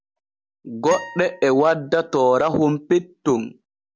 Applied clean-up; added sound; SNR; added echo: none; Acoustic guitar; 16 dB; none.